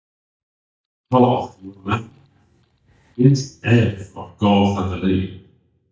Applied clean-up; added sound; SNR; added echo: neural mask model DeepFilterNet 3.